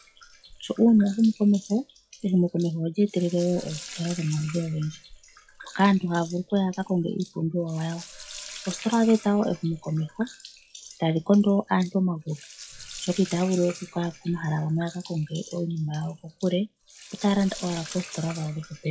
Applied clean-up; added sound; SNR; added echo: classical method log-MMSE.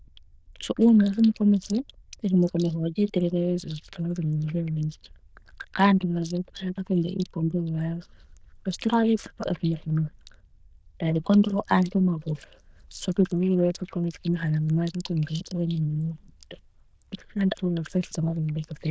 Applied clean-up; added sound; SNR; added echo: neural diffusion model UNIVERSE++.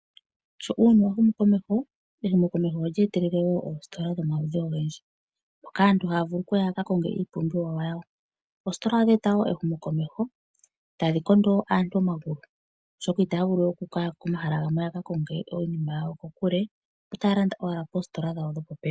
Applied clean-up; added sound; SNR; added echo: none; none; none; none.